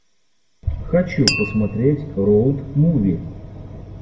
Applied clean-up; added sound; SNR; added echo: none; Tap; 8 dB; reverberation time 0.5 s.